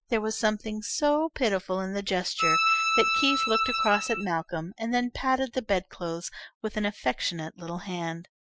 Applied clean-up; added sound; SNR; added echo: classical method Wiener filter.